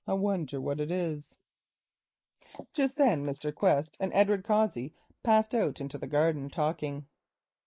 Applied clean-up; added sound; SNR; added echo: neural mask model Resemble Enhance denoiser.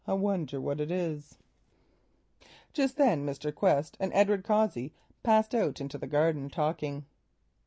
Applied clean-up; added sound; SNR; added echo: none; none; none; none.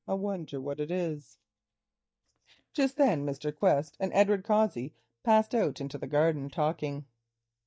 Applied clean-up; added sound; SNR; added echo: neural mask model DeepFilterNet 3.